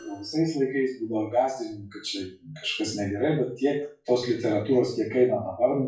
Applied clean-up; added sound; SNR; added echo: classical method WPE with log-MMSE.